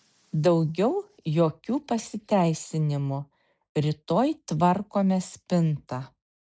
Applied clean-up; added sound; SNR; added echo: none; none; none; none.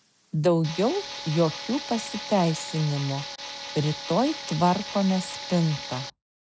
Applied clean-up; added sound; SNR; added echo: none; Tools; 10 dB; none.